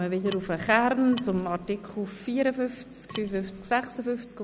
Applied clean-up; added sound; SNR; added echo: none; Wood; 17 dB; none.